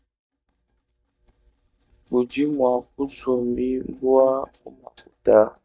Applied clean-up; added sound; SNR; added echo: neural mask model DeepFilterNet 3.